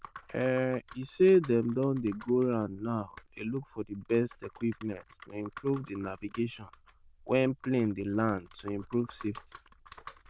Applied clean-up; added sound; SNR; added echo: neural diffusion model UNIVERSE++.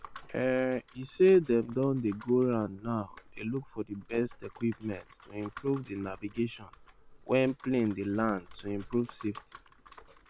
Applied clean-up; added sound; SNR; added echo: neural separator model SepFormer WHAM!.